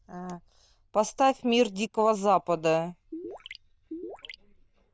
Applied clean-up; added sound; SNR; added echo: neural diffusion model UNIVERSE++.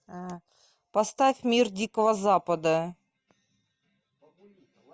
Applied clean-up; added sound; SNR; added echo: none; none; none; none.